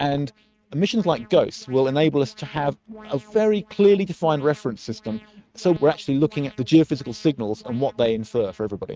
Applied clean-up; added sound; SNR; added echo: neural mask model RNNoise.